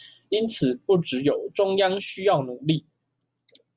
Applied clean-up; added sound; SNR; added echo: none; none; none; none.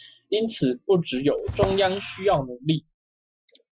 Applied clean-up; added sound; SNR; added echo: classical method Wiener filter.